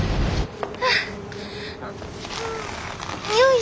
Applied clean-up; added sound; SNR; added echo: none; none; none; none.